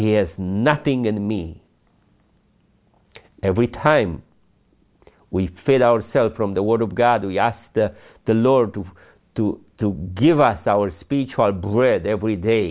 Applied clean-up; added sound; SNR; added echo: none; none; none; none.